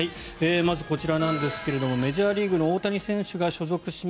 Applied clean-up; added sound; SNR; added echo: none; none; none; none.